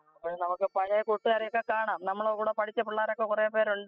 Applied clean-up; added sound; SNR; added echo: classical method spectral subtraction.